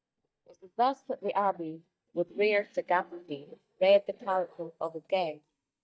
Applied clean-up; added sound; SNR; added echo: neural mask model DeepFilterNet 3.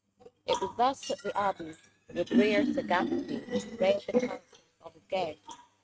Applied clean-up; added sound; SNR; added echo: neural mask model RNNoise.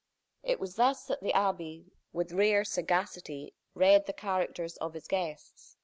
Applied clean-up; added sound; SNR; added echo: none; none; none; none.